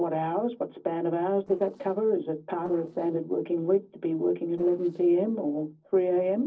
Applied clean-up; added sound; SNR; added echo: neural separator model SepFormer DNS4.